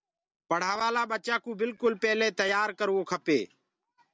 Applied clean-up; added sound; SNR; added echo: none; none; none; none.